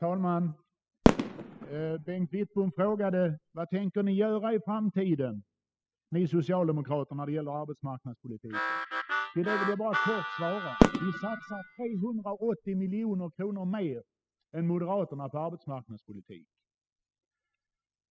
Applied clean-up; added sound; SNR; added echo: classical method spectral subtraction.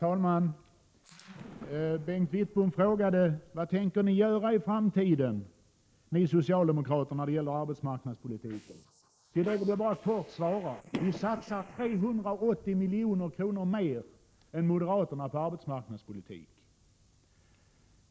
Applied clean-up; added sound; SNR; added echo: neural mask model Resemble Enhance denoiser.